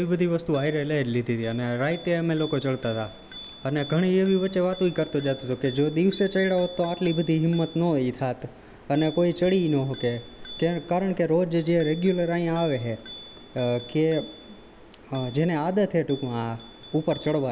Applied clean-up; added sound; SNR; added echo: none; Bicycle bell; 19 dB; none.